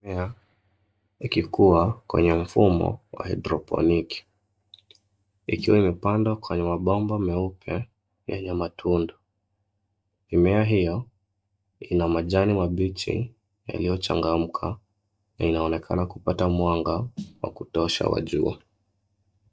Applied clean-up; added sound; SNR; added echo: neural mask model DeepFilterNet 3.